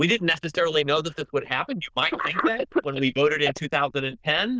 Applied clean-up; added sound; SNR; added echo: neural diffusion model UNIVERSE++.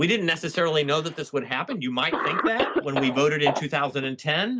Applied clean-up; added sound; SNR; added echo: none; Cough; 6 dB; none.